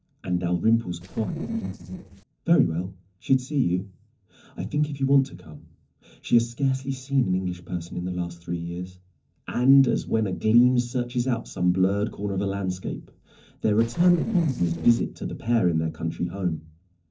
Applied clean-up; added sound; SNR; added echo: neural separator model SepFormer DNS4.